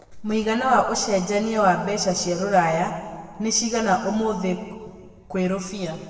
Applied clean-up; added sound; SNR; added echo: none; none; none; reverberation time 1.5 s.